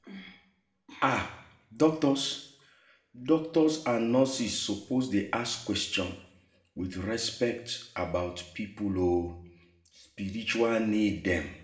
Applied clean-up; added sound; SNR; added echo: none; none; none; reverberation time 0.6 s.